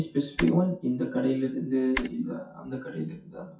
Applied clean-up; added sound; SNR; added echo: classical method WPE with log-MMSE.